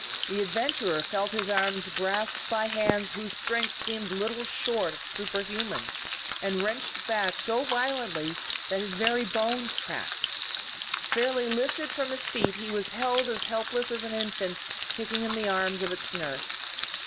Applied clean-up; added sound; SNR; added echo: none; Frying (food); 3 dB; none.